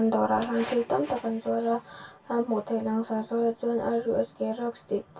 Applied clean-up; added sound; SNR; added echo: none; Rattle (instrument); 17 dB; reverberation time 0.2 s.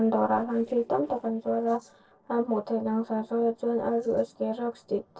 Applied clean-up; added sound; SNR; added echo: neural separator model SepFormer DNS4.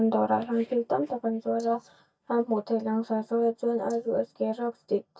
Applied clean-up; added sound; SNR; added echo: neural mask model DeepFilterNet 3.